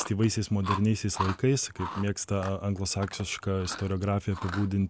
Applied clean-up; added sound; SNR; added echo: none; Chewing, mastication; 11 dB; none.